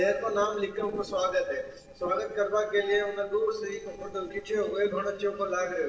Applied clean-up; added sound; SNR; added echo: neural separator model SepFormer DNS4.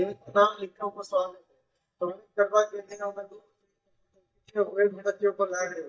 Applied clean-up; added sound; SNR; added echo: neural mask model DeepFilterNet 3.